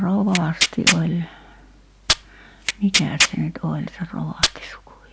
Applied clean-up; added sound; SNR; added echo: none; Tearing; 0 dB; none.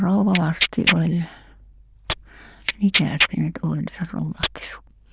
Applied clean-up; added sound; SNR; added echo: neural diffusion model UNIVERSE++.